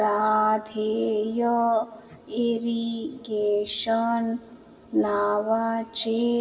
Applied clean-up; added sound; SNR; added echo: none; none; none; reverberation time 2.0 s.